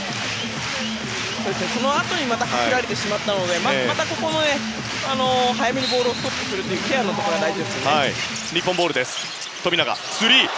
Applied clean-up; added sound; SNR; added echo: none; none; none; none.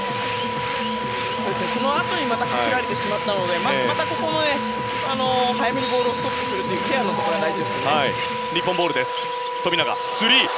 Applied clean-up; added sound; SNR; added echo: none; Wind instrument, woodwind instrument; 4 dB; none.